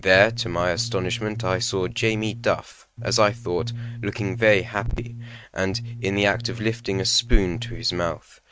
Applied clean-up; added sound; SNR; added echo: neural mask model RNNoise.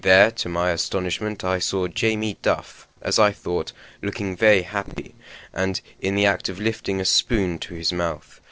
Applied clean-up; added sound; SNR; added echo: neural separator model SepFormer DNS4.